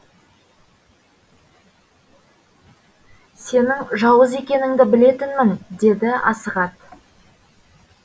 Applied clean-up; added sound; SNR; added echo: none; none; none; none.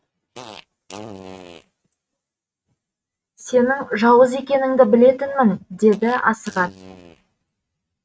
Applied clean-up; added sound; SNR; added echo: neural mask model RNNoise.